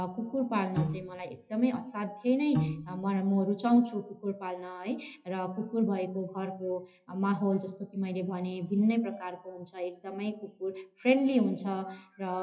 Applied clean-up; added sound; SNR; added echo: classical method WPE with log-MMSE.